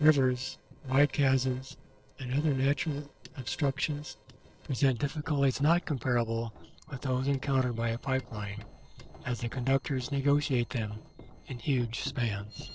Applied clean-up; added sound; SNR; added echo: neural separator model SepFormer DNS4.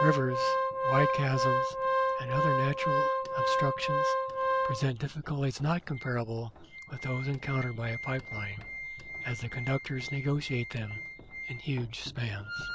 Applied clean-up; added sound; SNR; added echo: none; Organ; -1 dB; none.